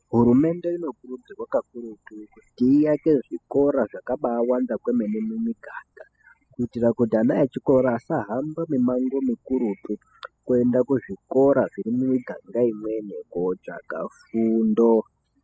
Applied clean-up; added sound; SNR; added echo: classical method spectral subtraction.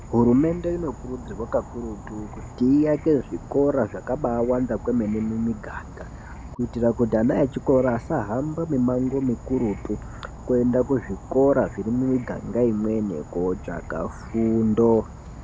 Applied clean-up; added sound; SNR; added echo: none; Insect / Frog; 15 dB; none.